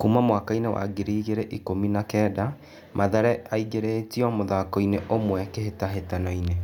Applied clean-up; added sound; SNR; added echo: none; none; none; none.